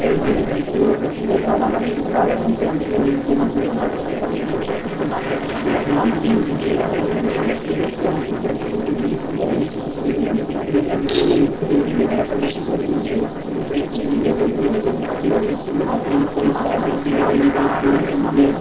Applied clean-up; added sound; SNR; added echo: neural separator model SepFormer DNS4.